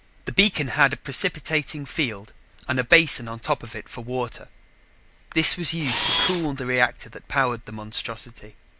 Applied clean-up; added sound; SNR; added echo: none; Camera; -1 dB; none.